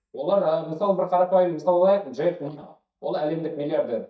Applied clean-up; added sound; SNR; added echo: neural mask model DeepFilterNet 3.